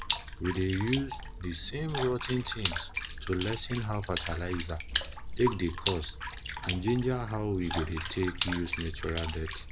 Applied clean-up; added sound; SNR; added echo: none; Water / Splash, splatter; 1 dB; none.